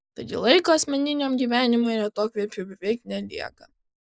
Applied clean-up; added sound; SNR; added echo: neural mask model Resemble Enhance denoiser.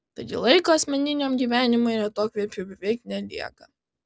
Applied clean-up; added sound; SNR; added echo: none; none; none; none.